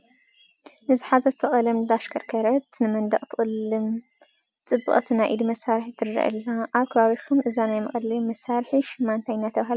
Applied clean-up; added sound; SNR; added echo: none; none; none; none.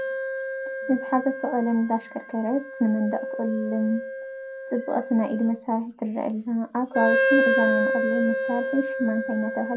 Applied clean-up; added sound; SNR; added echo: none; Wind instrument, woodwind instrument; 2 dB; reverberation time 0.2 s.